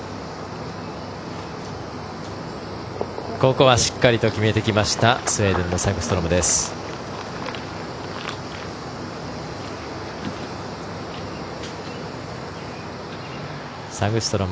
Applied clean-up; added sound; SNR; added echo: none; none; none; none.